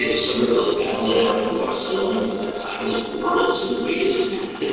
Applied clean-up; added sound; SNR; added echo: neural separator model SepFormer DNS4.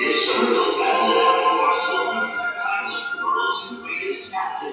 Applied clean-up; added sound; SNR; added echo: classical method WPE with log-MMSE.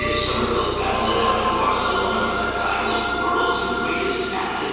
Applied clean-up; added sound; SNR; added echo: none; Bass guitar; 14 dB; reverberation time 2.1 s.